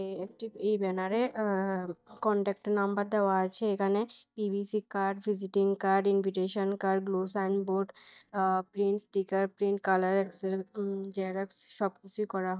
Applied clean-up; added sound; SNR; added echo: neural mask model DeepFilterNet 3.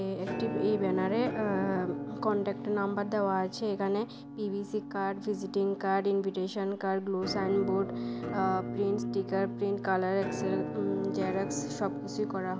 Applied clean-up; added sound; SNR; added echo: none; Musical instrument; 6 dB; none.